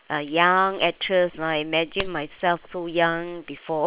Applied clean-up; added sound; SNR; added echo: neural separator model SepFormer WHAM!.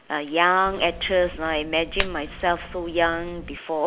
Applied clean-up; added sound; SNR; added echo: none; Hands; 11 dB; none.